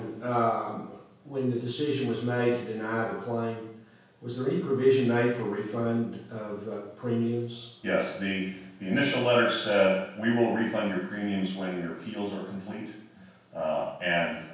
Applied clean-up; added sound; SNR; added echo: none; none; none; reverberation time 0.7 s.